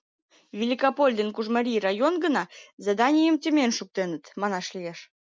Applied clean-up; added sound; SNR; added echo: none; none; none; none.